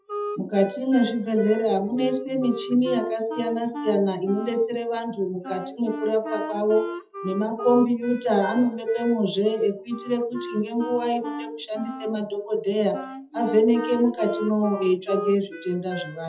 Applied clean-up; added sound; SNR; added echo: classical method WPE with log-MMSE.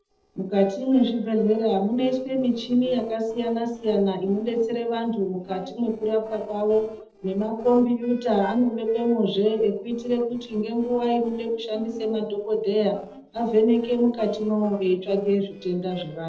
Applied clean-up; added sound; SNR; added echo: neural separator model SepFormer DNS4.